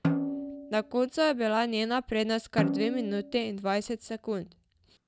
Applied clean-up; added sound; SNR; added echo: none; Snare drum; 5 dB; none.